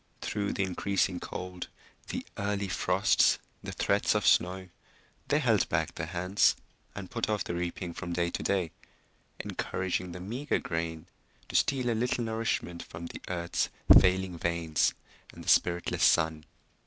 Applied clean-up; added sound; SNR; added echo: none; none; none; none.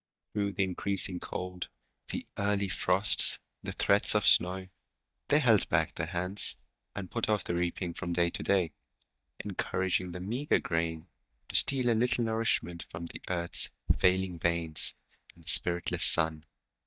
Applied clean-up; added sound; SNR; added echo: neural mask model DeepFilterNet 3.